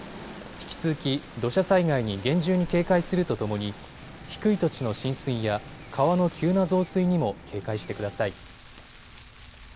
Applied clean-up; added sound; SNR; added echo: none; Rain; 20 dB; none.